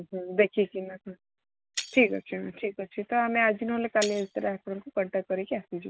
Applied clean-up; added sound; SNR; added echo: none; Shatter; 15 dB; none.